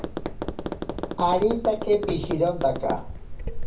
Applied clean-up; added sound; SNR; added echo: none; Tap; 4 dB; reverberation time 0.3 s.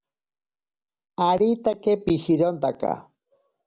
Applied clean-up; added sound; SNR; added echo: none; none; none; none.